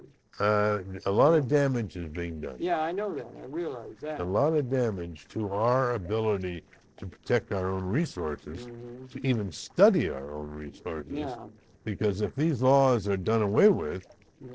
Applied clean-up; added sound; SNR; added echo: neural separator model SepFormer DNS4.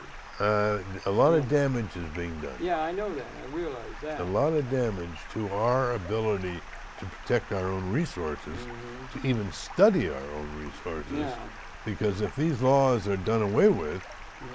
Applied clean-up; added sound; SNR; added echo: none; Stream; 17 dB; none.